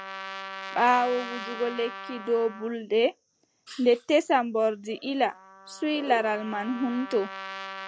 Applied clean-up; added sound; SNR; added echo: none; Trumpet; 13 dB; none.